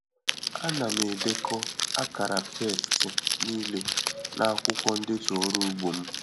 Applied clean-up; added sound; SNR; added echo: none; Crackle; -1 dB; none.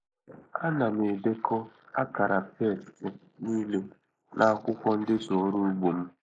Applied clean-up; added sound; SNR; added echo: neural mask model Resemble Enhance denoiser.